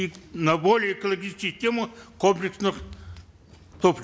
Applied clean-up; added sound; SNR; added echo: none; none; none; none.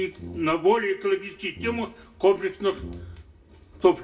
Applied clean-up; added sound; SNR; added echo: none; Brass instrument; 18 dB; reverberation time 0.2 s.